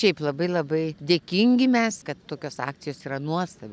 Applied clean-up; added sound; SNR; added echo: none; none; none; none.